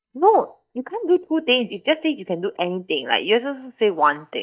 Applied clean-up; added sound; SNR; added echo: neural mask model DeepFilterNet 3.